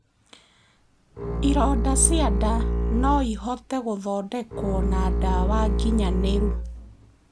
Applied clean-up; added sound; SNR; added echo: none; Bowed string instrument; -3 dB; none.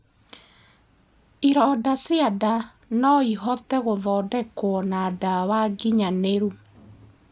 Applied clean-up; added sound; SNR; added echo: none; none; none; none.